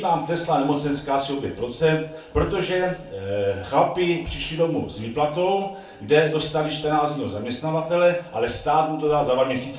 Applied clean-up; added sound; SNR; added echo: none; none; none; reverberation time 0.4 s.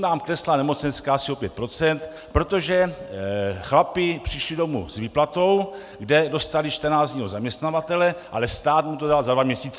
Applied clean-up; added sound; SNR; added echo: none; none; none; none.